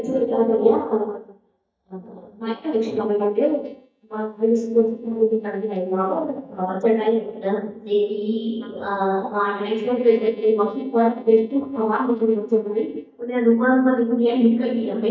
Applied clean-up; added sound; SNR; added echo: neural mask model DeepFilterNet 3.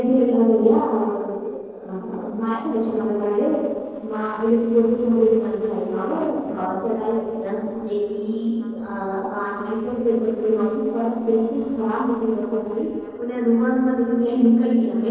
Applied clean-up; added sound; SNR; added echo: neural separator model SepFormer DNS4.